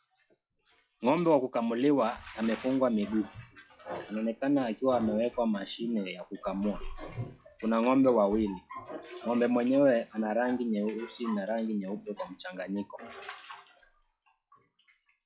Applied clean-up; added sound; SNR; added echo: classical method log-MMSE.